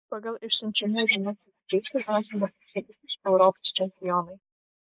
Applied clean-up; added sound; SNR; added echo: neural mask model Resemble Enhance denoiser.